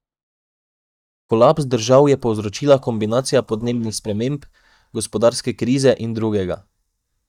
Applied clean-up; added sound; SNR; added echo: neural mask model DeepFilterNet 3.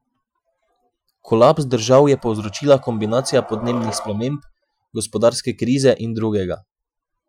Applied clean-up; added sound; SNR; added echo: classical method Wiener filter.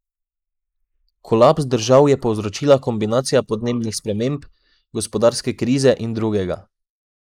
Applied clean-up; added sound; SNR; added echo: neural mask model Resemble Enhance denoiser.